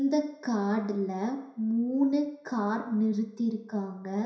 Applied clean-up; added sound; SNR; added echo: none; none; none; reverberation time 0.7 s.